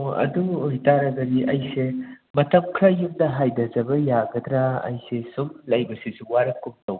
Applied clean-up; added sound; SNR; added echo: none; none; none; none.